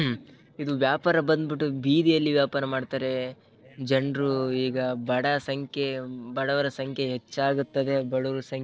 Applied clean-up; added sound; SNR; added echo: neural separator model SepFormer DNS4.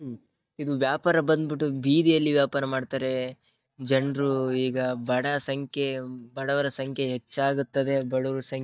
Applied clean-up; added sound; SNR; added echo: neural mask model DeepFilterNet 3.